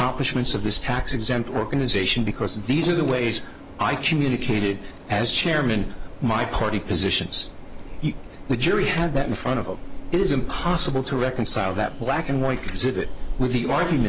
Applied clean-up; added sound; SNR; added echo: none; Train; 7 dB; none.